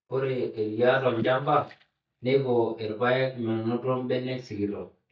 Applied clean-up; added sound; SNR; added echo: neural mask model DeepFilterNet 3.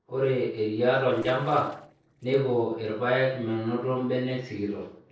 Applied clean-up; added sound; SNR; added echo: neural separator model SepFormer DNS4.